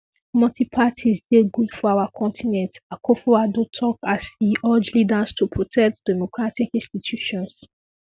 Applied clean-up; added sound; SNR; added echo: none; none; none; none.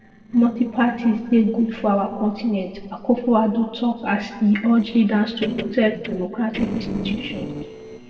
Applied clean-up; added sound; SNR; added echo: neural separator model SepFormer DNS4.